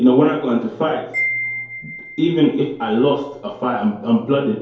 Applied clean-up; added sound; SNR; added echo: none; Wind chime; 12 dB; reverberation time 2.4 s.